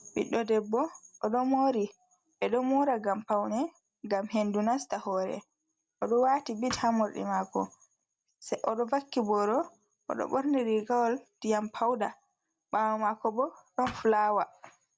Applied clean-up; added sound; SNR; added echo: none; Thump, thud; 12 dB; none.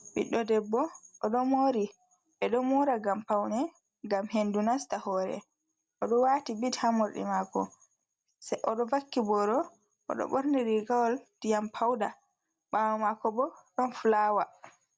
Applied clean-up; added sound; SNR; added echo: none; none; none; none.